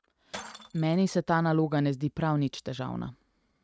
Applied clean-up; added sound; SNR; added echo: neural mask model RNNoise.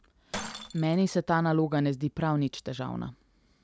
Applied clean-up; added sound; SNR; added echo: none; Shatter; 17 dB; none.